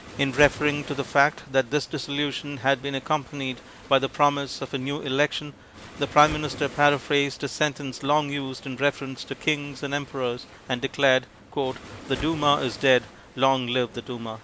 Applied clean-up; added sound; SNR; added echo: none; Waves, surf; 18 dB; none.